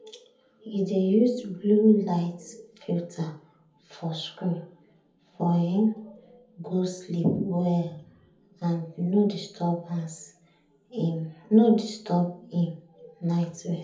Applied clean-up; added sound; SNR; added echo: none; none; none; reverberation time 0.7 s.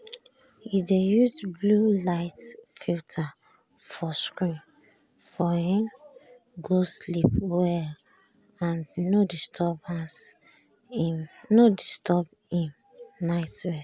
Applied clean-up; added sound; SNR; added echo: none; none; none; none.